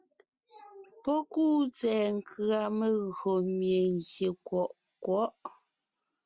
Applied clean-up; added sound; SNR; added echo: none; none; none; none.